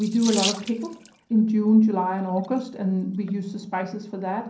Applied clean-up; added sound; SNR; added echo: none; Sink (filling or washing) / Water tap, faucet; 14 dB; reverberation time 0.6 s.